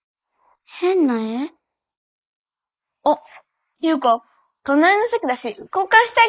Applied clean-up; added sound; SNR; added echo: neural mask model Resemble Enhance denoiser.